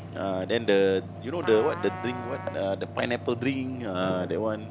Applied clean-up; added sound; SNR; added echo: none; Trumpet + Mechanical fan; 11 dB; none.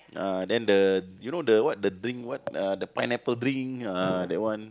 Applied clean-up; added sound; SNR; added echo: none; none; none; none.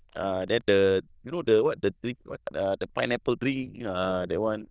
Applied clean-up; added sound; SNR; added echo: neural diffusion model UNIVERSE++.